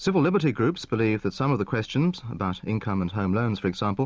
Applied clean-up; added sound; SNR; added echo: none; none; none; none.